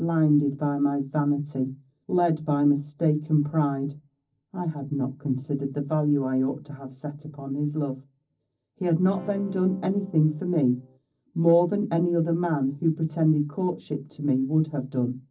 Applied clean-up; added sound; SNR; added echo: neural separator model SepFormer DNS4.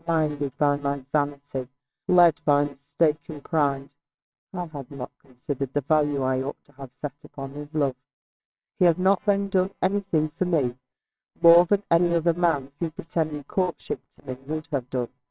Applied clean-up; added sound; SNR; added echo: neural separator model SepFormer WHAMR!.